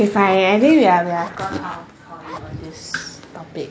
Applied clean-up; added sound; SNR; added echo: none; Zipper (clothing); 19 dB; none.